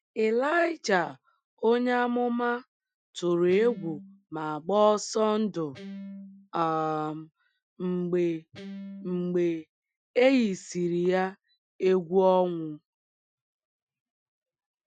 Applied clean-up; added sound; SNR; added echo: classical method Wiener filter.